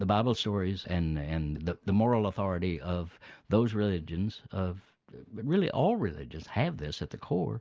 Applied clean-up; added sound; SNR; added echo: none; none; none; none.